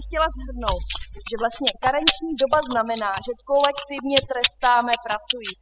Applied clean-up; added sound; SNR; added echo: classical method spectral subtraction.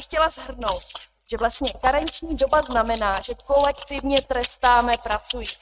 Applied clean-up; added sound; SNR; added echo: neural mask model RNNoise.